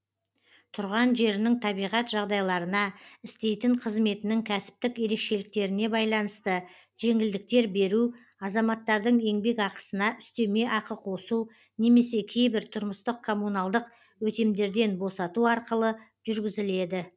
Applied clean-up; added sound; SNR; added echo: none; none; none; none.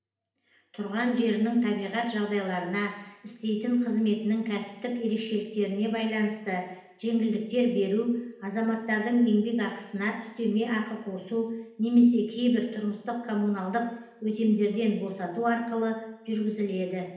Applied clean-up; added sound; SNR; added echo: none; none; none; reverberation time 0.8 s.